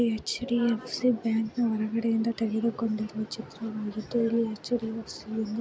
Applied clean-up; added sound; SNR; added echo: none; none; none; none.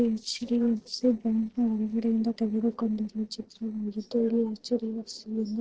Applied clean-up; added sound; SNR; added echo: neural separator model SepFormer DNS4.